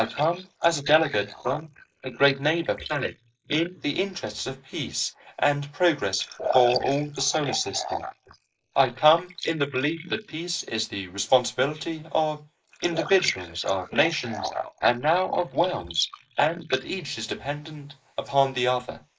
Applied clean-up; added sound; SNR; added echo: neural mask model Resemble Enhance denoiser.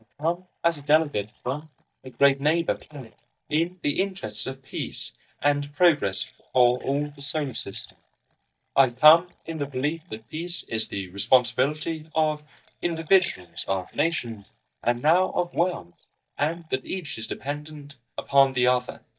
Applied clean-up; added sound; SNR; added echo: neural mask model DeepFilterNet 3.